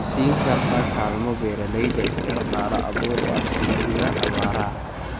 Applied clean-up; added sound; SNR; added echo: none; Gurgling + Train; -2 dB; none.